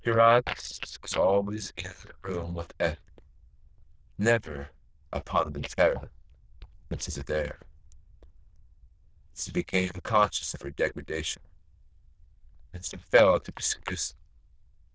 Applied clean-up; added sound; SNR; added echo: neural diffusion model UNIVERSE++.